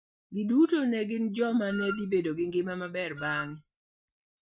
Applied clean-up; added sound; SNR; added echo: neural mask model RNNoise.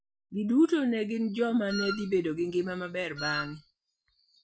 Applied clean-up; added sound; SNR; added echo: none; Wind instrument, woodwind instrument; 8 dB; none.